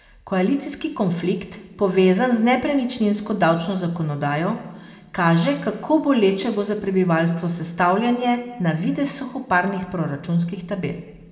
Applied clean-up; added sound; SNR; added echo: none; none; none; reverberation time 1.1 s.